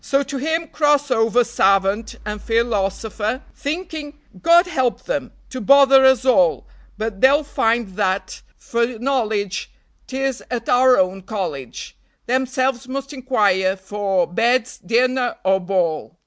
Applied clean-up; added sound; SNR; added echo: none; none; none; none.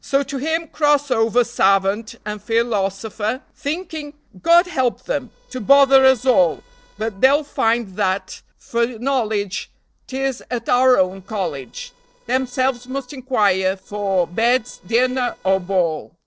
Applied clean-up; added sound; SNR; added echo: neural separator model SepFormer DNS4.